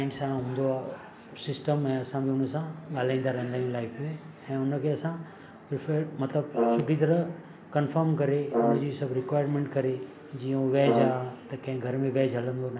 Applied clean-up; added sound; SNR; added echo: none; Brass instrument; 1 dB; none.